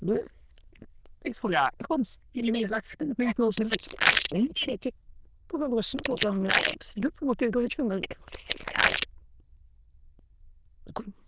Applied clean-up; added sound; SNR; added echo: neural diffusion model UNIVERSE++.